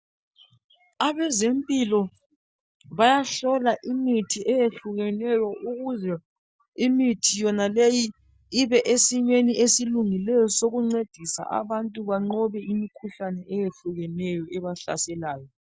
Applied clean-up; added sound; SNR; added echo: none; none; none; none.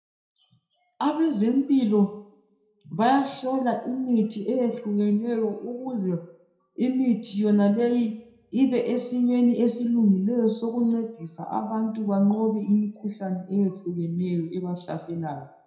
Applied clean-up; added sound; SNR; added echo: none; none; none; reverberation time 0.5 s.